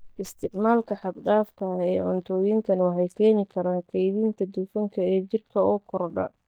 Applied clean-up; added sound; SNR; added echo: neural mask model DeepFilterNet 3.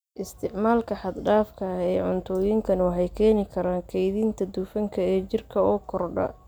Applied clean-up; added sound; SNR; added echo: none; none; none; none.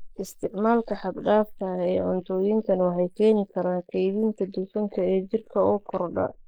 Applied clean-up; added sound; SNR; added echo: neural mask model Resemble Enhance denoiser.